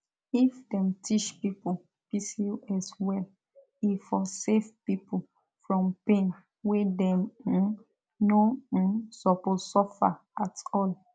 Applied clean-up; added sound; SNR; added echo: none; none; none; none.